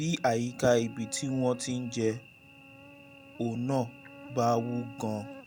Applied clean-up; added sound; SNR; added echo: none; Cricket / Buzz; 17 dB; none.